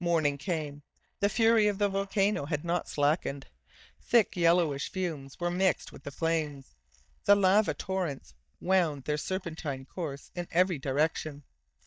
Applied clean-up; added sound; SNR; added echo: neural mask model DeepFilterNet 3.